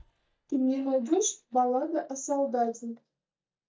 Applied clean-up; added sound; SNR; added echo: neural mask model DeepFilterNet 3.